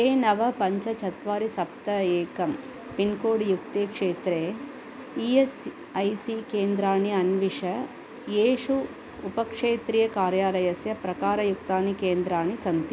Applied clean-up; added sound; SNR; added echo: none; none; none; none.